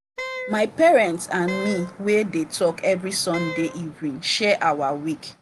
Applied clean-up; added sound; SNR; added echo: none; Wind instrument, woodwind instrument; 12 dB; none.